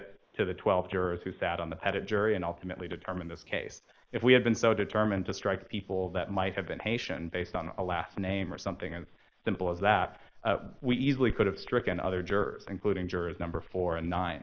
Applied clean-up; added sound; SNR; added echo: neural mask model Resemble Enhance denoiser.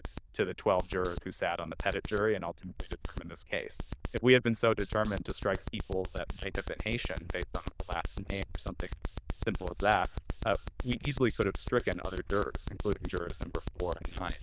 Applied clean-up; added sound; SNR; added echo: neural diffusion model UNIVERSE++.